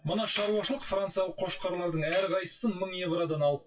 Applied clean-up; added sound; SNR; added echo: classical method WPE with log-MMSE.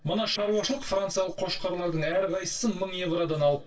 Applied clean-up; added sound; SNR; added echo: neural separator model SepFormer DNS4.